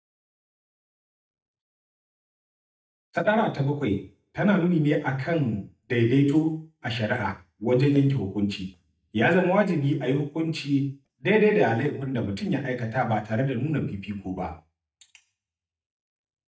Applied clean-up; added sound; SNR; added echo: neural mask model DeepFilterNet 3.